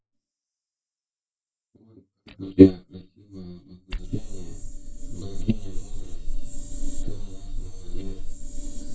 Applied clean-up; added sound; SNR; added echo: neural mask model DeepFilterNet 3.